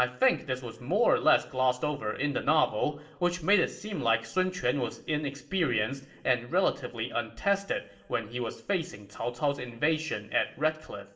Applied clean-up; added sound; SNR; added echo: none; none; none; reverberation time 1.3 s.